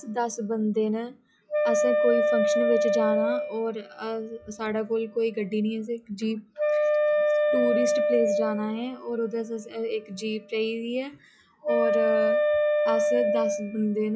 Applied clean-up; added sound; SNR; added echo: classical method log-MMSE.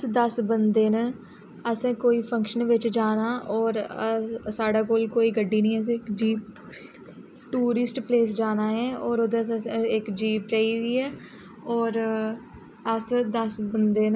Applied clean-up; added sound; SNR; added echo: none; none; none; none.